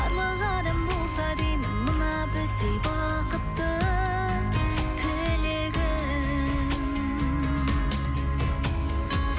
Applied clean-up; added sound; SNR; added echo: none; Brass instrument; 12 dB; none.